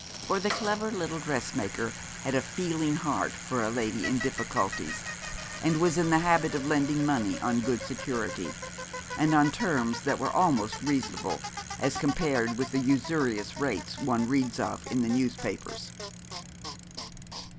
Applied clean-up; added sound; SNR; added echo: none; Bicycle; 9 dB; none.